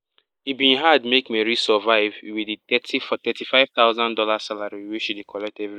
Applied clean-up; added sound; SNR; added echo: neural mask model Resemble Enhance denoiser.